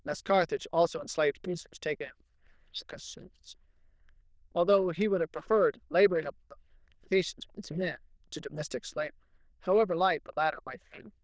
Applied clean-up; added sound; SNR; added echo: neural diffusion model UNIVERSE++.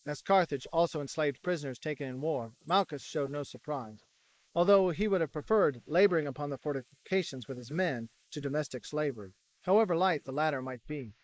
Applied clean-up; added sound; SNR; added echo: neural mask model Resemble Enhance denoiser.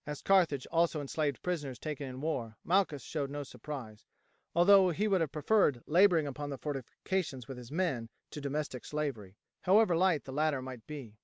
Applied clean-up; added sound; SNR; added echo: none; none; none; none.